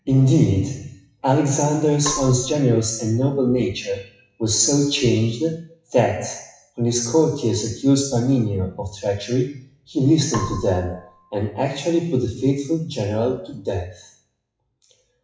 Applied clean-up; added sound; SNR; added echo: classical method WPE with log-MMSE.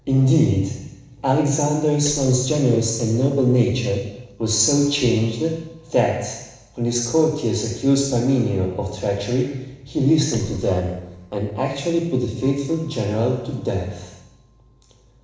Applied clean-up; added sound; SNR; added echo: neural separator model SepFormer DNS4.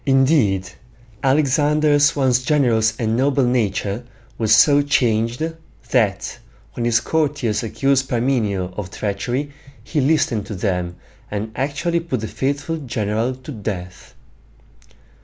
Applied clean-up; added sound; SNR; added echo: none; none; none; none.